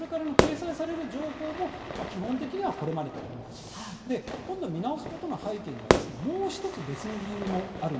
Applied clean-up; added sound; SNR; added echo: none; Fire / Fireworks; 0 dB; reverberation time 2.8 s.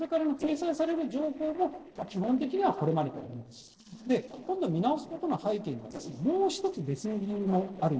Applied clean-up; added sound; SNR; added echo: neural separator model SepFormer DNS4.